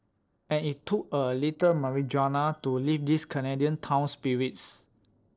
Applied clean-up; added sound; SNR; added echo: neural separator model SepFormer DNS4.